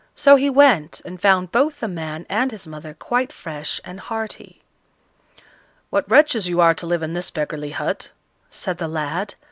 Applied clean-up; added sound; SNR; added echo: none; none; none; none.